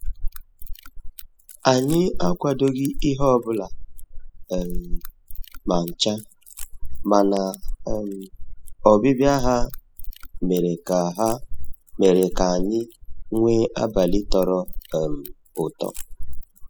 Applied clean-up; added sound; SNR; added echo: classical method spectral subtraction.